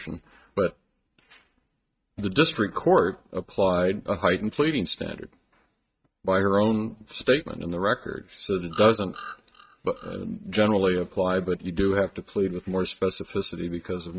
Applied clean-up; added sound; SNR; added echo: neural mask model RNNoise.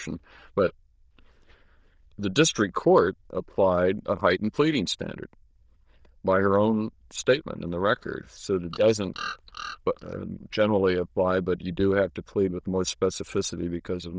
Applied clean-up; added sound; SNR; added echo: neural diffusion model UNIVERSE++.